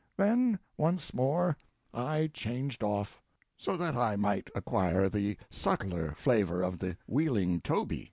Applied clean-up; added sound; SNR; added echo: none; none; none; none.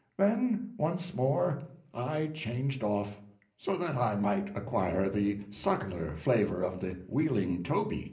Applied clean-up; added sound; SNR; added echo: none; none; none; reverberation time 0.5 s.